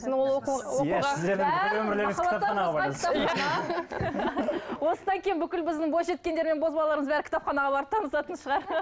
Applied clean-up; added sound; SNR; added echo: none; none; none; none.